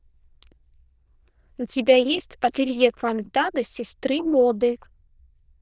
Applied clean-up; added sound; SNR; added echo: neural diffusion model UNIVERSE++.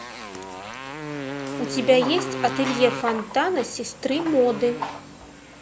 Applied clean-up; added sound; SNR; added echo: none; Motorcycle; 9 dB; none.